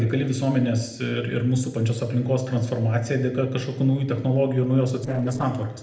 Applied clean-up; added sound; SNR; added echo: neural separator model SepFormer DNS4.